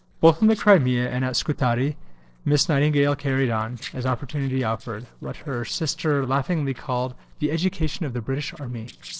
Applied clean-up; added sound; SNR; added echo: neural separator model SepFormer DNS4.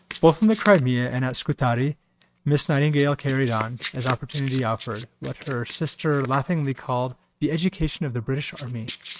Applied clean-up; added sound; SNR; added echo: neural mask model RNNoise.